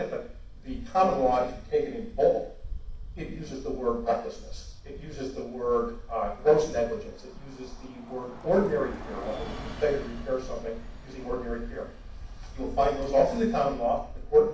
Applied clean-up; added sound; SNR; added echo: none; Bus; 11 dB; reverberation time 0.6 s.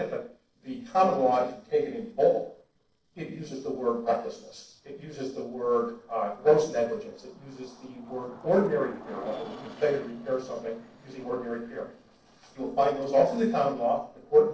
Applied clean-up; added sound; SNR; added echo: neural separator model SepFormer DNS4.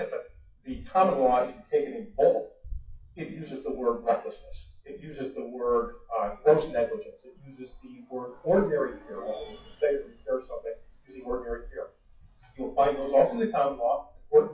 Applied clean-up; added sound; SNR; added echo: classical method WPE with log-MMSE.